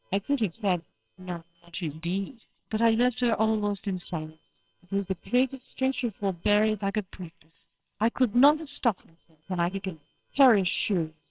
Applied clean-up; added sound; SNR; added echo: neural separator model SepFormer WHAMR!.